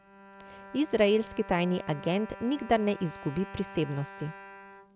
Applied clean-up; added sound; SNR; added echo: none; Bowed string instrument; 16 dB; none.